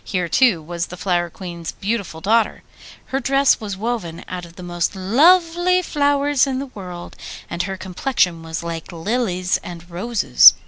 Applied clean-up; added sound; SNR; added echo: none; none; none; none.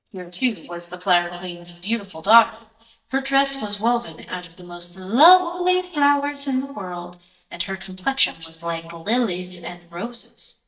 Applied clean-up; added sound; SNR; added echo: neural mask model DeepFilterNet 3.